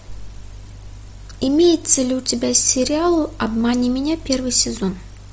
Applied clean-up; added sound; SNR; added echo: none; none; none; none.